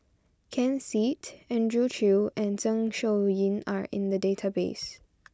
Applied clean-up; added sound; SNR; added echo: none; none; none; none.